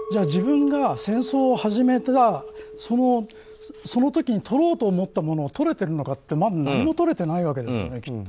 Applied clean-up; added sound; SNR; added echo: none; Chink, clink; 16 dB; none.